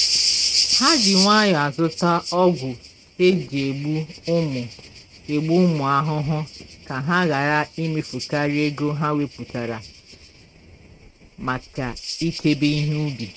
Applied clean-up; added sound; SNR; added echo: neural mask model RNNoise.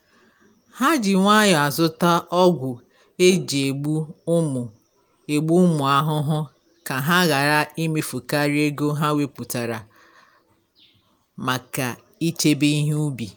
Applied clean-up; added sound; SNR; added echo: none; none; none; none.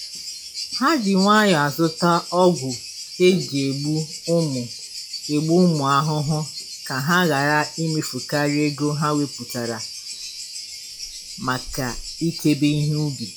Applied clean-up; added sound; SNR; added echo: classical method log-MMSE.